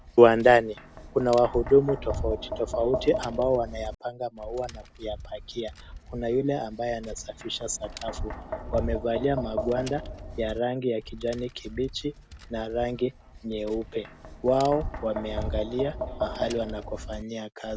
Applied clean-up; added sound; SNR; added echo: none; Tap; 9 dB; none.